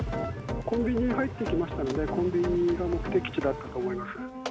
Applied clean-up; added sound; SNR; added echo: none; Engine; 9 dB; none.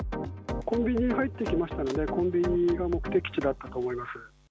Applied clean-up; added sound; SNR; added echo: none; none; none; none.